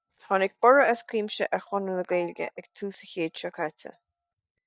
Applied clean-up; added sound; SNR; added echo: neural mask model DeepFilterNet 3.